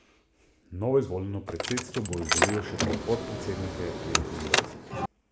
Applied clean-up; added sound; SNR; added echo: none; Car; -3 dB; reverberation time 0.7 s.